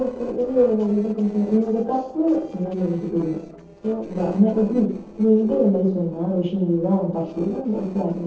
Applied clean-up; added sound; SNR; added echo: neural separator model SepFormer DNS4.